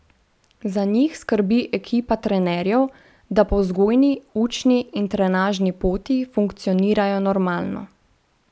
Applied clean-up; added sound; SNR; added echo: none; none; none; none.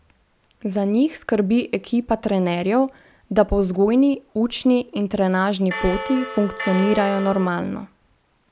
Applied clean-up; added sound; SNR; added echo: none; Bell; 8 dB; none.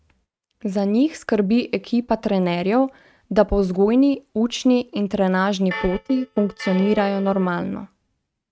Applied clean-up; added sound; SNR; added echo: neural mask model RNNoise.